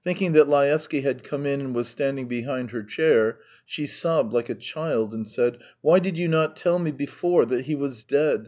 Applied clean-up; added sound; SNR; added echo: none; none; none; none.